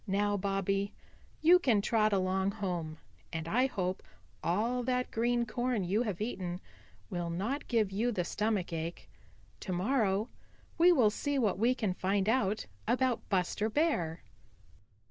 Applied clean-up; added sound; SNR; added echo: none; none; none; none.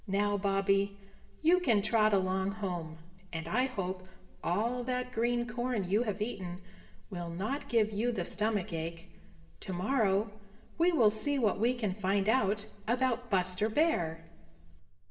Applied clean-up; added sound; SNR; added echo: none; none; none; reverberation time 0.8 s.